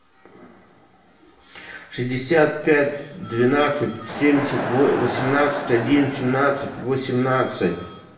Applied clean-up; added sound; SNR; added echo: none; Crowd; 7 dB; reverberation time 0.9 s.